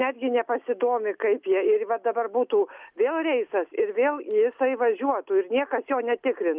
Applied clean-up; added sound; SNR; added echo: none; none; none; none.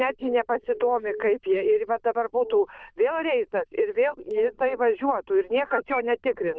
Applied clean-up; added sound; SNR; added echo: neural diffusion model UNIVERSE++.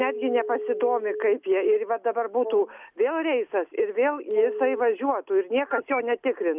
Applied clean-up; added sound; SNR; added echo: none; Telephone + Wind instrument, woodwind instrument; 11 dB; none.